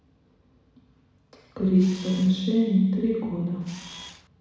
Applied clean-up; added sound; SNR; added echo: none; Camera; 18 dB; reverberation time 1.1 s.